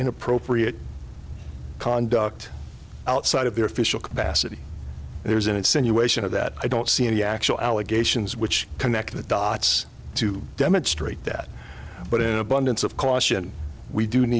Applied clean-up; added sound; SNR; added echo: none; none; none; none.